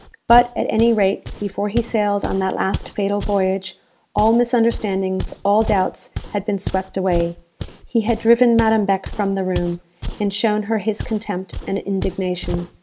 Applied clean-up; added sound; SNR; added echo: none; Walk, footsteps; 11 dB; none.